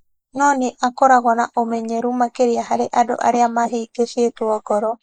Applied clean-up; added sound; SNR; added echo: neural mask model Resemble Enhance denoiser.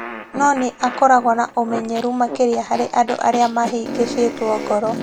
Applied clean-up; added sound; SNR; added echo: none; Fart; 11 dB; none.